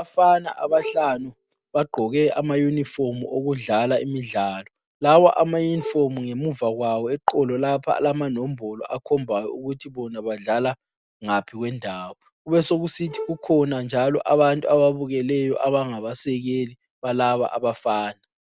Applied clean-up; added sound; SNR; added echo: none; Bowed string instrument; 15 dB; none.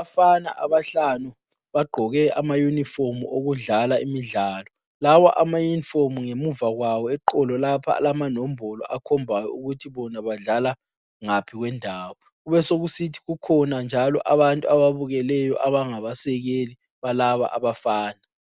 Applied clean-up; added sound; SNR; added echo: none; none; none; none.